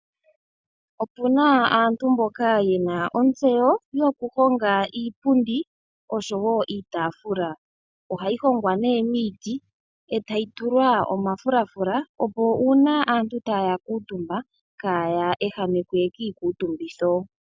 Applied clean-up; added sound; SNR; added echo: none; none; none; none.